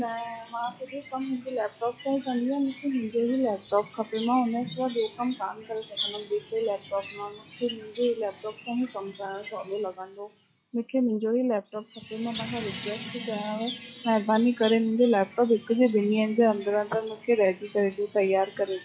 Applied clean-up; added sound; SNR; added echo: classical method log-MMSE.